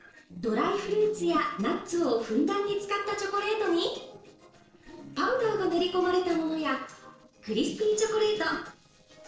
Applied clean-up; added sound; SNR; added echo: neural separator model SepFormer DNS4.